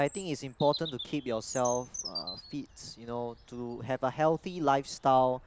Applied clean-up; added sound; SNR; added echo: none; Bird vocalization, bird call, bird song; 14 dB; none.